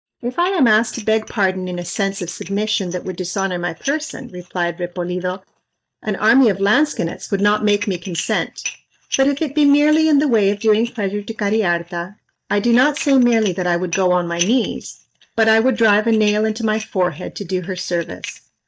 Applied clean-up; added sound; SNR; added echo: neural mask model DeepFilterNet 3.